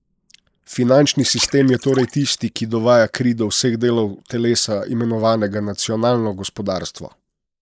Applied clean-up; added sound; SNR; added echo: neural mask model Resemble Enhance denoiser.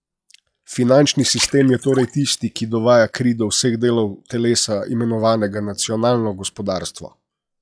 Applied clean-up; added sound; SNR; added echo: classical method log-MMSE.